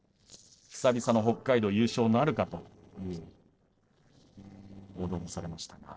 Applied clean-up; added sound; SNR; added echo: neural separator model SepFormer DNS4.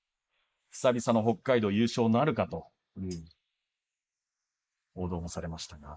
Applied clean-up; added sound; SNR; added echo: neural mask model Resemble Enhance denoiser.